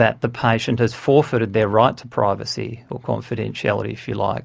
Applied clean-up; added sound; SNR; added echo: none; none; none; none.